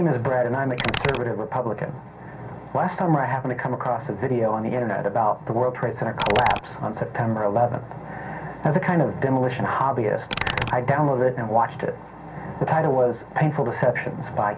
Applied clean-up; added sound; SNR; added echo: none; Computer keyboard; 9 dB; reverberation time 0.3 s.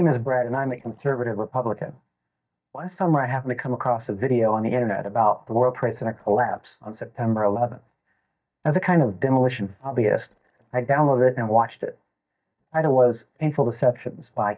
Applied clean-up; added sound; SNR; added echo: neural mask model DeepFilterNet 3.